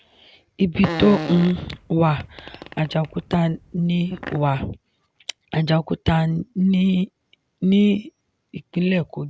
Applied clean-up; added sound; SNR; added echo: none; Fart; 12 dB; none.